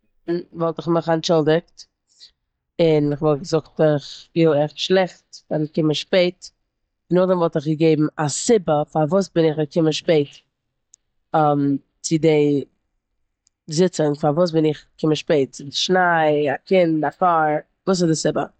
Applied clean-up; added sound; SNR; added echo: neural mask model DeepFilterNet 3.